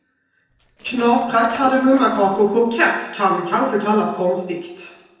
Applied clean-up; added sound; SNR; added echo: neural separator model SepFormer DNS4.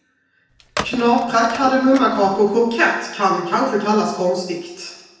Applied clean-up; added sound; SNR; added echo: none; Telephone; 14 dB; reverberation time 0.9 s.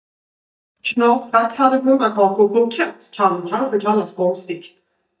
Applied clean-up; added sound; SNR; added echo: neural mask model DeepFilterNet 3.